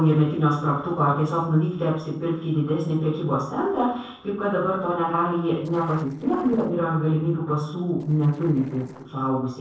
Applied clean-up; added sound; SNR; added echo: neural separator model SepFormer DNS4.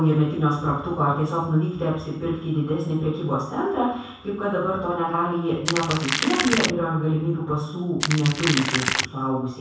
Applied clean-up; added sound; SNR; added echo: none; Crackle; 2 dB; reverberation time 0.7 s.